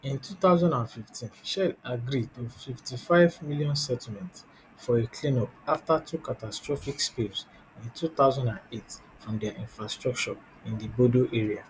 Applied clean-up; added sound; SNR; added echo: none; none; none; none.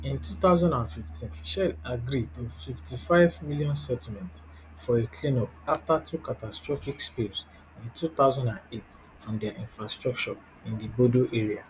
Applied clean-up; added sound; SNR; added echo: none; Piano; 17 dB; none.